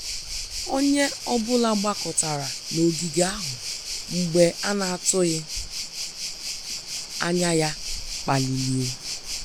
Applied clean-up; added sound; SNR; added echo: none; Waves, surf; 6 dB; none.